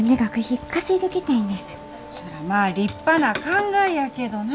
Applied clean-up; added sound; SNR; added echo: none; Wind instrument, woodwind instrument; 19 dB; none.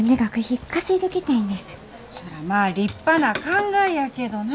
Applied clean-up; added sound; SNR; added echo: none; none; none; none.